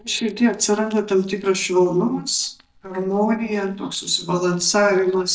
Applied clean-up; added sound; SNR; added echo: neural mask model DeepFilterNet 3.